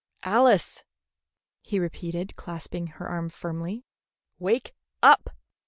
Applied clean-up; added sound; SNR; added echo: none; none; none; none.